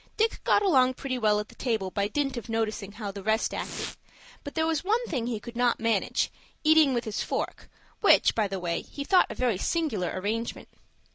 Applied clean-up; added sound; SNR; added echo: none; Domestic sounds, home sounds; 17 dB; none.